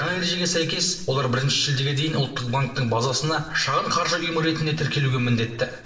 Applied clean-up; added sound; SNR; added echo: none; none; none; reverberation time 0.7 s.